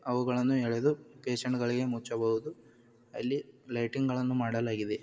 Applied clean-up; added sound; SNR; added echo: none; none; none; reverberation time 1.9 s.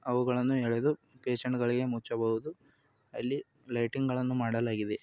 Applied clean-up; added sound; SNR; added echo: none; none; none; none.